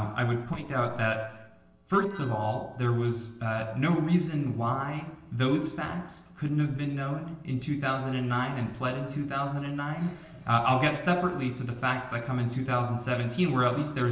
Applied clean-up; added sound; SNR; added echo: neural separator model SepFormer DNS4.